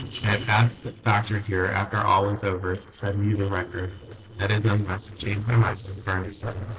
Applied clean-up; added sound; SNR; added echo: neural separator model SepFormer DNS4.